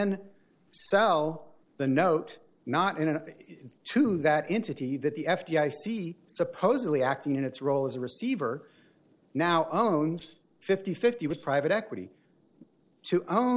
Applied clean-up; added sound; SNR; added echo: neural separator model SepFormer DNS4.